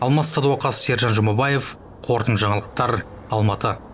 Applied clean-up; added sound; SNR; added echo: none; none; none; none.